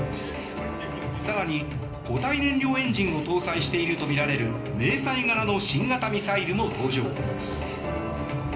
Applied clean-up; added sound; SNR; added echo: none; none; none; reverberation time 0.5 s.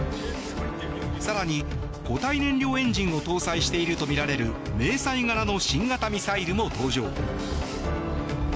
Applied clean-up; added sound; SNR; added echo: none; none; none; none.